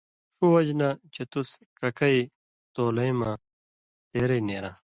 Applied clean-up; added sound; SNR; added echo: none; none; none; none.